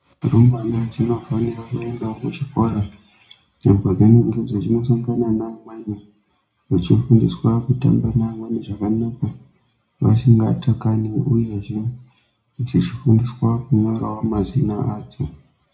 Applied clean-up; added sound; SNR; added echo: none; Bass drum; 17 dB; reverberation time 0.3 s.